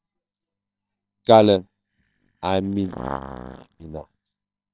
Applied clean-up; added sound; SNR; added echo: neural separator model SepFormer WHAMR!.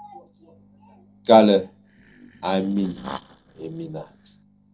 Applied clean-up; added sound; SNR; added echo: neural separator model SepFormer DNS4.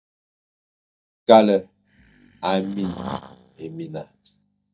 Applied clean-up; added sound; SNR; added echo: neural mask model DeepFilterNet 3.